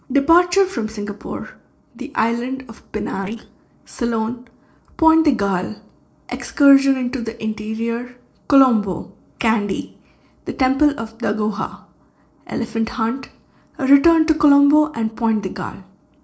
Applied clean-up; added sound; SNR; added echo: neural separator model SepFormer DNS4.